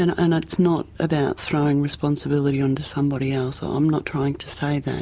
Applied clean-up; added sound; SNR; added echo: none; none; none; none.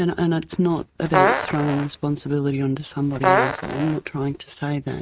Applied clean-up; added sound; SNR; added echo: neural mask model RNNoise.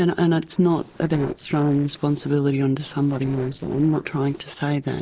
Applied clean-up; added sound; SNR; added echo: neural separator model SepFormer DNS4.